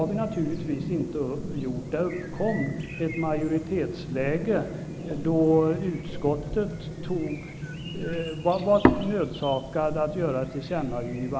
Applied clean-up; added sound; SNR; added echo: none; Chirp, tweet; 8 dB; none.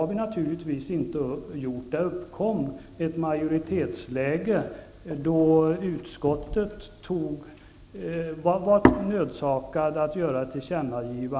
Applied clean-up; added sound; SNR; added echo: none; none; none; none.